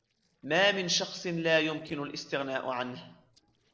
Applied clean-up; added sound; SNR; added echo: neural separator model SepFormer DNS4.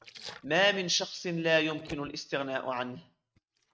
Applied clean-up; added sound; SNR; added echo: neural mask model RNNoise.